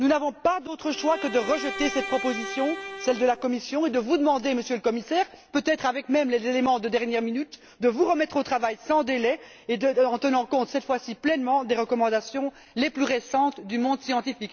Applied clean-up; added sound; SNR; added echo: none; Bowed string instrument; 9 dB; none.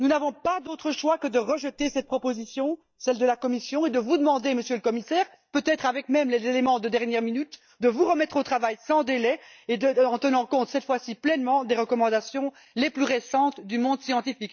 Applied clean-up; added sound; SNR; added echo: neural mask model DeepFilterNet 3.